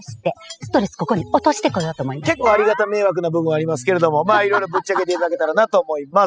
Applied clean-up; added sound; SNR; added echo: classical method spectral subtraction.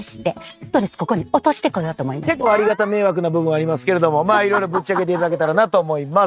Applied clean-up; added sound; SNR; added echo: neural mask model RNNoise.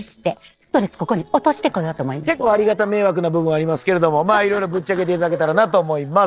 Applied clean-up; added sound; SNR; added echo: neural separator model SepFormer DNS4.